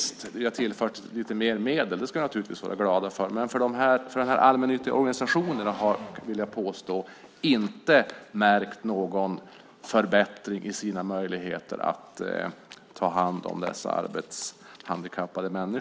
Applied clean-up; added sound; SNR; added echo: none; Race car, auto racing / Accelerating, revving, vroom; 17 dB; none.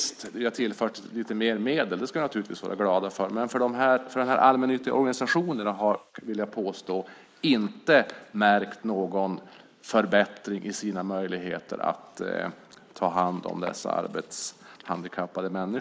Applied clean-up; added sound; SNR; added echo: neural mask model Resemble Enhance denoiser.